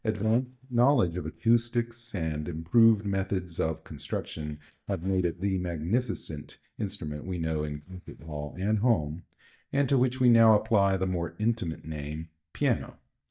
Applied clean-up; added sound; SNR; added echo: neural mask model DeepFilterNet 3.